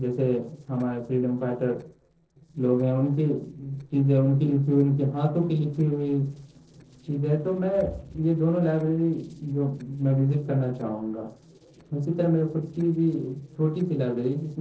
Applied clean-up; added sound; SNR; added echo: neural separator model SepFormer DNS4.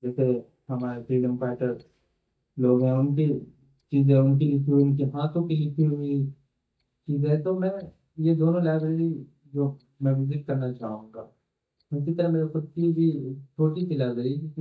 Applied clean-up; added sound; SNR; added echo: neural mask model DeepFilterNet 3.